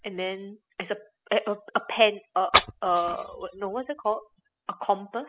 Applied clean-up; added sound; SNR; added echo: classical method spectral subtraction.